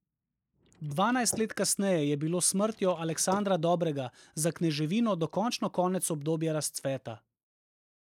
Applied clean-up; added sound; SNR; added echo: neural mask model Resemble Enhance denoiser.